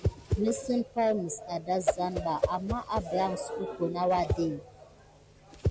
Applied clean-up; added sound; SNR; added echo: none; Whoosh, swoosh, swish; 4 dB; none.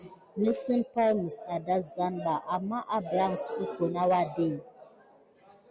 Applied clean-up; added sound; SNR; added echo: none; none; none; none.